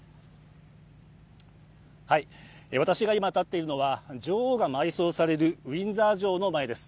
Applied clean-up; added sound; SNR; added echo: none; none; none; none.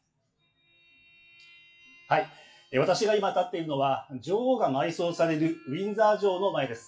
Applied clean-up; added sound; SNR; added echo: classical method WPE with log-MMSE.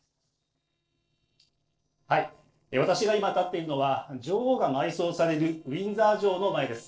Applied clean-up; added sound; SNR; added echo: neural separator model SepFormer DNS4.